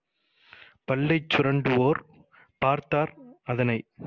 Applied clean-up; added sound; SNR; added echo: none; none; none; none.